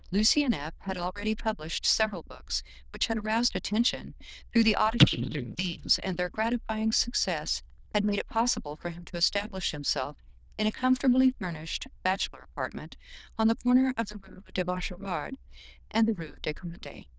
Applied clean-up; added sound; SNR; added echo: neural diffusion model UNIVERSE++.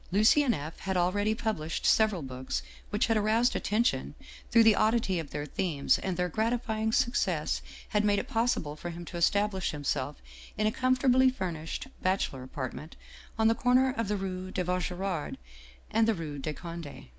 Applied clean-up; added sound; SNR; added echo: none; none; none; none.